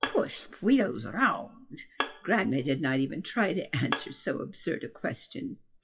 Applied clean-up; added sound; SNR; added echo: classical method WPE with log-MMSE.